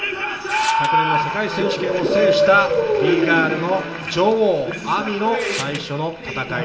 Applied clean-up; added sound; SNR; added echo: none; Tearing; 18 dB; reverberation time 1.2 s.